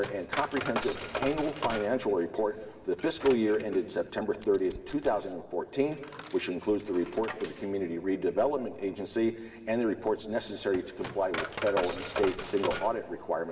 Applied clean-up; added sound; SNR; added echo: none; Coin (dropping); 10 dB; reverberation time 1.6 s.